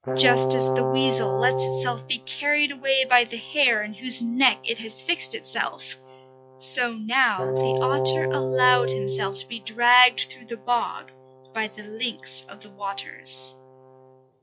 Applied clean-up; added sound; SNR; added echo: classical method log-MMSE.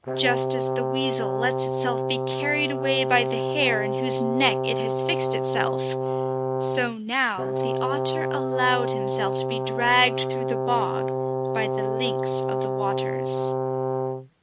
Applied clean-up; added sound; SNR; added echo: none; Brass instrument; 0 dB; none.